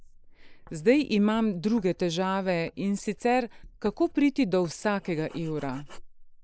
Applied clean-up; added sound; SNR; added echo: neural mask model Resemble Enhance denoiser.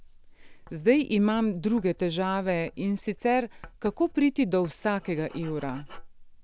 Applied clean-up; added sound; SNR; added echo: none; Writing; 19 dB; none.